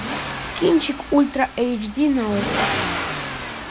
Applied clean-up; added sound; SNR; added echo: none; Accelerating, revving, vroom; 5 dB; none.